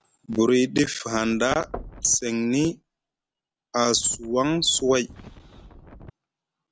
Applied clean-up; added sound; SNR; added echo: none; Knock / Wood + Wind; 19 dB; none.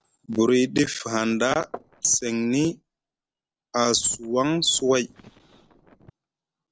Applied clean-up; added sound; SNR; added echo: neural separator model SepFormer DNS4.